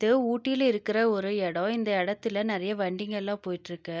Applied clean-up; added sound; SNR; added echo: none; none; none; none.